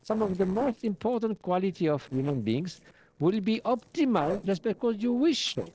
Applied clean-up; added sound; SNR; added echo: neural separator model SepFormer DNS4.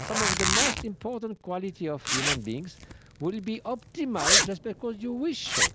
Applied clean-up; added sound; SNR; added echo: none; Zipper (clothing); -3 dB; none.